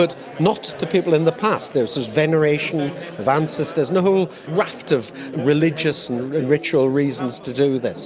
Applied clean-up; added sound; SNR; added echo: none; none; none; none.